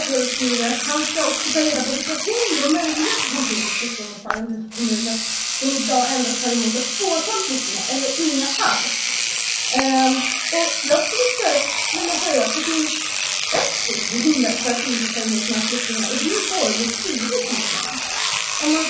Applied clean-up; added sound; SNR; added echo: none; Engine / Domestic sounds, home sounds; 0 dB; reverberation time 0.6 s.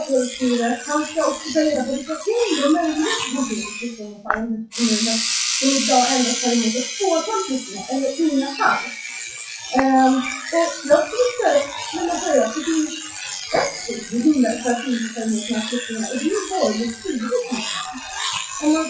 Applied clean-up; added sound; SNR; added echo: classical method WPE with log-MMSE.